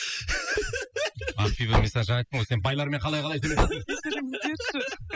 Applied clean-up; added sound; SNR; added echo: classical method spectral subtraction.